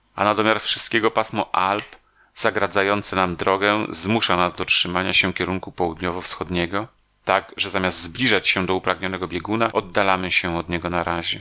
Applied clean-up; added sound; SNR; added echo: none; none; none; none.